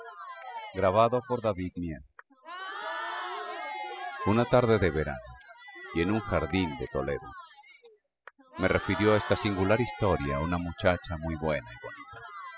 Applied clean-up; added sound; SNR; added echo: classical method spectral subtraction.